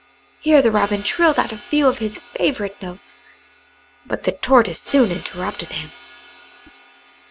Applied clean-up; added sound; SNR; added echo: none; Crash cymbal; 20 dB; none.